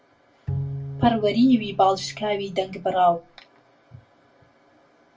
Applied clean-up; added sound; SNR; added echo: none; Bowed string instrument; 10 dB; reverberation time 0.2 s.